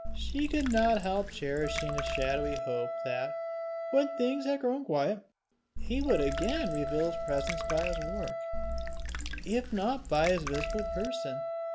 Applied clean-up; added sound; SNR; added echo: none; Wind instrument, woodwind instrument + Water / Liquid; 3 dB; none.